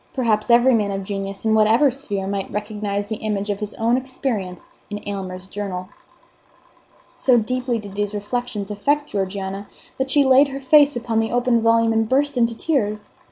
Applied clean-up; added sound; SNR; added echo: none; none; none; none.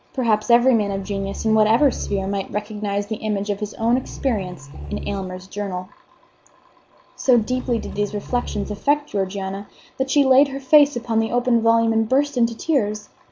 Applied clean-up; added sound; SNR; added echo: none; Growling; 11 dB; none.